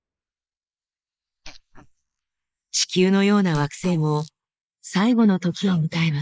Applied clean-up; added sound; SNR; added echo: neural mask model Resemble Enhance denoiser.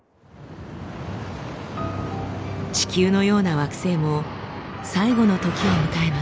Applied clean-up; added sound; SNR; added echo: none; none; none; none.